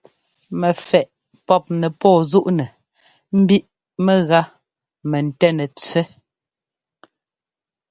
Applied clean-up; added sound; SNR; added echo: none; none; none; none.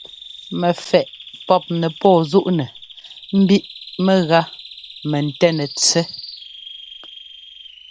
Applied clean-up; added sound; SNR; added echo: none; Bird vocalization, bird call, bird song; 17 dB; none.